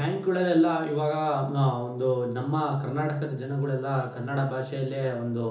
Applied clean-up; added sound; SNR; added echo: none; none; none; reverberation time 0.7 s.